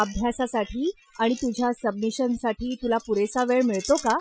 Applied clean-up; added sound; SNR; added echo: classical method Wiener filter.